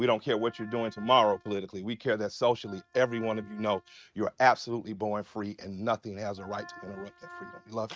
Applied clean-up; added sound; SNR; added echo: neural mask model RNNoise.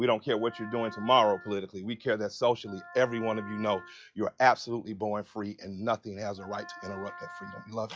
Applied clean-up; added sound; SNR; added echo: classical method log-MMSE.